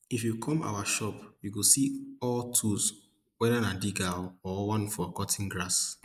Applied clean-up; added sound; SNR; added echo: neural mask model Resemble Enhance denoiser.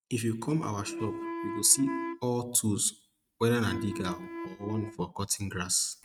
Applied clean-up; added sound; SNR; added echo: neural mask model RNNoise.